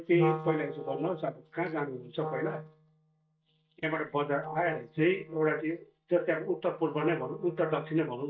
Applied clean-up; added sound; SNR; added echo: neural mask model DeepFilterNet 3.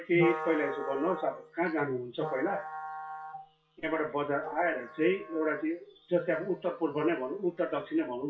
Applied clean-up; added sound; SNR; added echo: classical method WPE with log-MMSE.